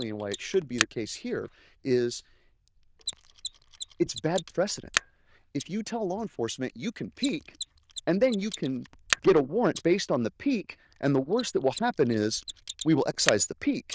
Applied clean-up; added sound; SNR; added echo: neural diffusion model UNIVERSE++.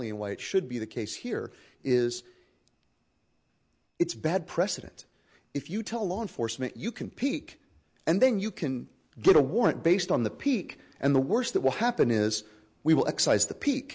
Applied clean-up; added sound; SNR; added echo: none; none; none; none.